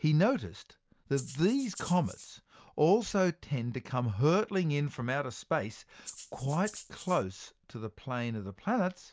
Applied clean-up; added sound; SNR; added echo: none; Rattle (instrument); 16 dB; none.